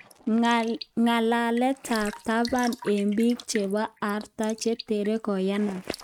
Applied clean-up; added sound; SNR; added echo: neural mask model RNNoise.